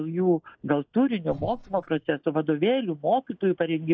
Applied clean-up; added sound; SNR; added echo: neural mask model DeepFilterNet 3.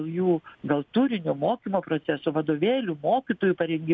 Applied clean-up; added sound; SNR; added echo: none; none; none; none.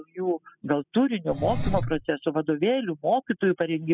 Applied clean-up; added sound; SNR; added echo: classical method spectral subtraction.